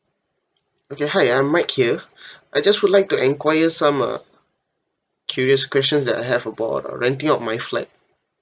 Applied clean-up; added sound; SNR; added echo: none; none; none; none.